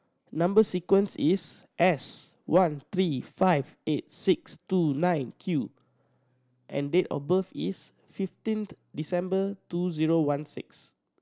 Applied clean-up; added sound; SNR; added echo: none; none; none; none.